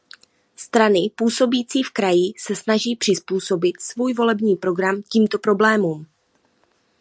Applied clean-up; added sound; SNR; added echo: none; none; none; none.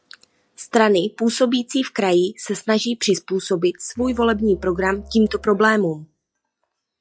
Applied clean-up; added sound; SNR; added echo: classical method log-MMSE.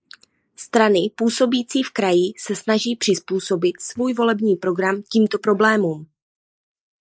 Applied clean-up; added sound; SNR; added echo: neural mask model Resemble Enhance denoiser.